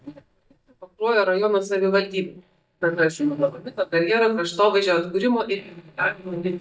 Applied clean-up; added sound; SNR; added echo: neural mask model DeepFilterNet 3.